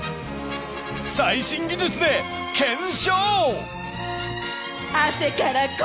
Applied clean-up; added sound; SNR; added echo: none; none; none; none.